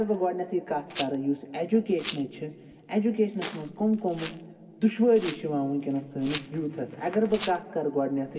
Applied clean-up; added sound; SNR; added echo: none; Rattle; 14 dB; reverberation time 1.7 s.